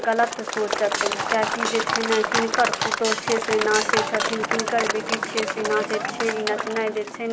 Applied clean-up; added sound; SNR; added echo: none; Drum kit + Applause / Crowd; 1 dB; none.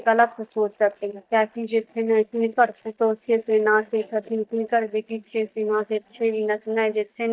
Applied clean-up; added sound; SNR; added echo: neural mask model DeepFilterNet 3.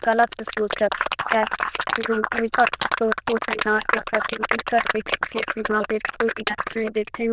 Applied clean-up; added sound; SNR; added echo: neural diffusion model UNIVERSE++.